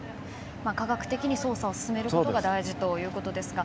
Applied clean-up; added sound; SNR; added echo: none; none; none; none.